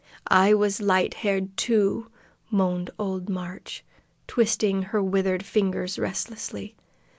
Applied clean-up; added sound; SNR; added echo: none; none; none; none.